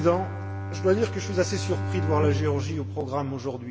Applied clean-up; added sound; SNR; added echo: none; Bowed string instrument; 3 dB; reverberation time 0.6 s.